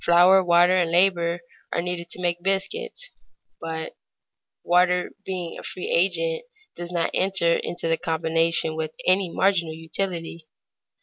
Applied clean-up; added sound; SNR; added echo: none; none; none; none.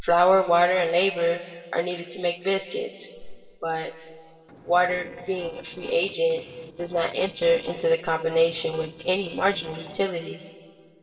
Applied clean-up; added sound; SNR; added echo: neural separator model SepFormer DNS4.